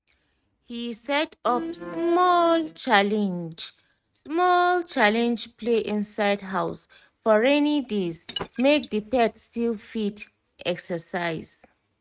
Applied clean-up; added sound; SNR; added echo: neural mask model RNNoise.